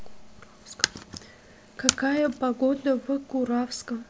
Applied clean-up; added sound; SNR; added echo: none; none; none; none.